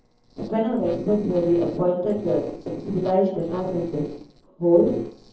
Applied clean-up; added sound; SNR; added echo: neural separator model SepFormer DNS4.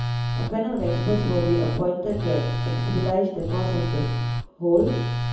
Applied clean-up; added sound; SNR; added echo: none; Telephone; 1 dB; reverberation time 0.9 s.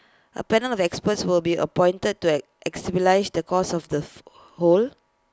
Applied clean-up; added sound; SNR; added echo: none; none; none; none.